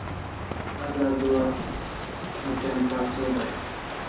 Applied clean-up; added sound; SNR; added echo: none; Crow; 4 dB; reverberation time 0.6 s.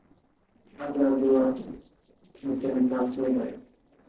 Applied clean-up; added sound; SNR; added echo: neural separator model SepFormer DNS4.